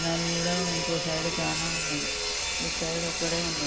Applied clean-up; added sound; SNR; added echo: none; Sawing; -2 dB; none.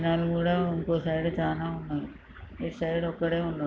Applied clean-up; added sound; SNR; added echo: none; none; none; none.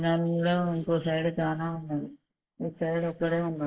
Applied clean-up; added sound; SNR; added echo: neural mask model Resemble Enhance denoiser.